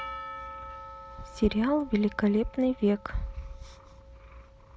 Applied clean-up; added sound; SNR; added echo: none; Percussion; 15 dB; none.